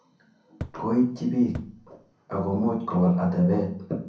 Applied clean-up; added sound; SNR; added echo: none; Thump, thud; 13 dB; reverberation time 0.6 s.